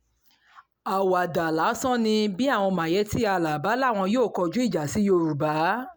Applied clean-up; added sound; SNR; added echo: none; none; none; none.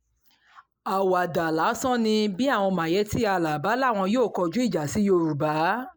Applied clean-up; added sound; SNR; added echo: neural mask model Resemble Enhance denoiser.